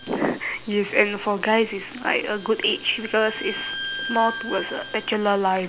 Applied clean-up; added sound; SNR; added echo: none; Bowed string instrument; 12 dB; none.